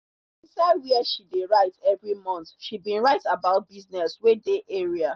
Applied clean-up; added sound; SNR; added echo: none; none; none; none.